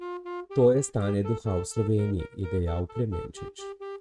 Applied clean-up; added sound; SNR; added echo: neural mask model RNNoise.